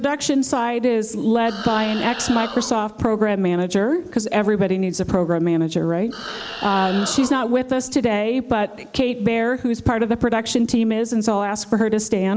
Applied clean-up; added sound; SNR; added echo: none; Animal; 12 dB; none.